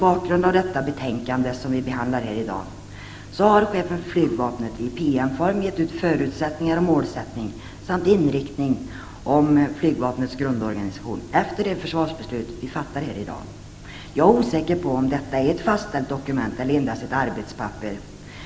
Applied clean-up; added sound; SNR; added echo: none; none; none; none.